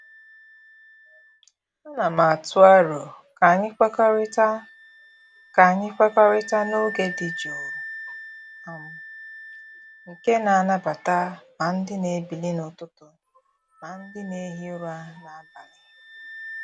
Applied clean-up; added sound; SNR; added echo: none; Wind instrument, woodwind instrument; 18 dB; none.